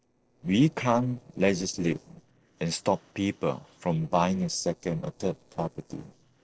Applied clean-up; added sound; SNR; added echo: neural separator model SepFormer DNS4.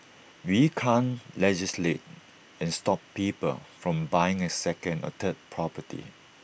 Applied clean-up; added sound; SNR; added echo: none; none; none; none.